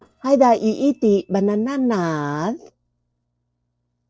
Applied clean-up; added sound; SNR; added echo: neural separator model SepFormer DNS4.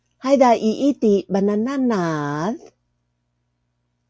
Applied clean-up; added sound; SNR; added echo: none; none; none; none.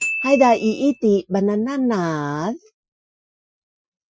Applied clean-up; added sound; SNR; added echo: classical method Wiener filter.